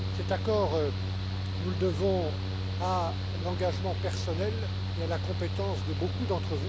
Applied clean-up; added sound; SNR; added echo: none; Mechanical fan; -2 dB; none.